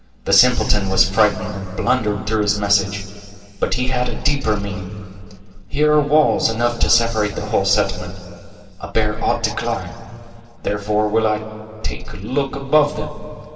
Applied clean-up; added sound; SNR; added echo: none; none; none; reverberation time 2.7 s.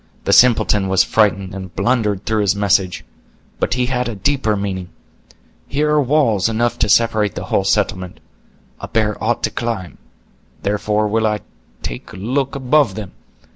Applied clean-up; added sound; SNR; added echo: none; none; none; none.